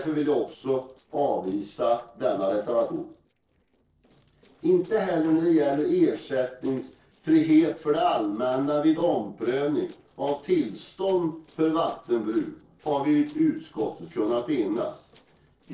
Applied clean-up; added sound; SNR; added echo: neural separator model SepFormer DNS4.